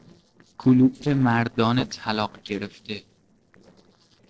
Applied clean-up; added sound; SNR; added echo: neural separator model SepFormer DNS4.